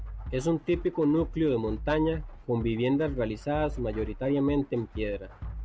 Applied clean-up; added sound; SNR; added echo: none; Bass drum; 11 dB; none.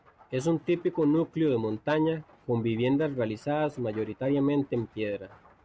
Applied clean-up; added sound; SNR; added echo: none; none; none; none.